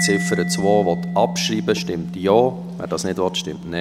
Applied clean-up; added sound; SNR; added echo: none; Mallet percussion; 6 dB; none.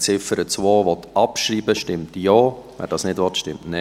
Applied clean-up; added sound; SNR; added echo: none; none; none; none.